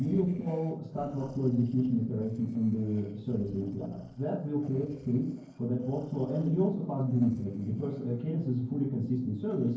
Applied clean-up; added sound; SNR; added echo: neural separator model SepFormer DNS4.